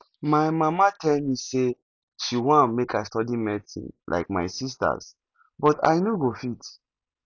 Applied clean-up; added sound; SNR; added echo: none; none; none; none.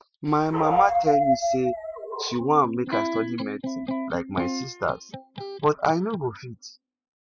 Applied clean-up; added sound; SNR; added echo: classical method spectral subtraction.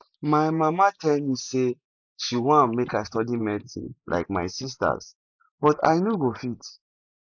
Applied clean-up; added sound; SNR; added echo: neural mask model Resemble Enhance denoiser.